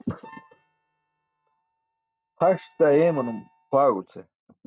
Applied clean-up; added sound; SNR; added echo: neural mask model RNNoise.